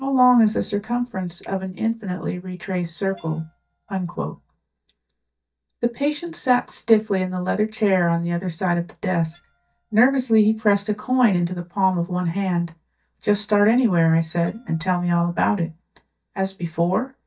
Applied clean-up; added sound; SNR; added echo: neural mask model DeepFilterNet 3.